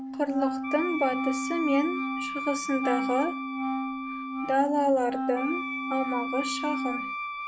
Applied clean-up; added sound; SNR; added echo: none; Wind instrument, woodwind instrument + Wind instrument, woodwind instrument; 2 dB; none.